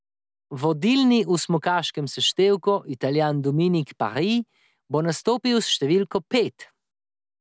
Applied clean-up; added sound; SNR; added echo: none; none; none; none.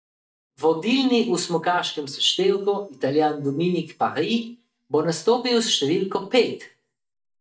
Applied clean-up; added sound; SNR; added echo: neural mask model DeepFilterNet 3.